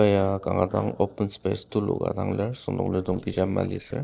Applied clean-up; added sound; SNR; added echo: neural separator model SepFormer DNS4.